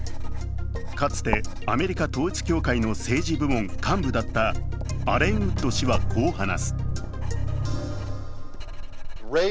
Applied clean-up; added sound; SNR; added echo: none; Writing; 4 dB; none.